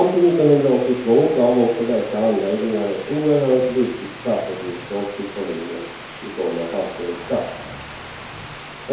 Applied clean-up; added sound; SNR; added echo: none; Water; 15 dB; reverberation time 2.4 s.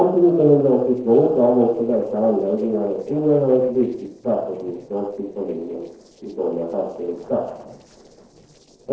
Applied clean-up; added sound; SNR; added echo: neural separator model SepFormer DNS4.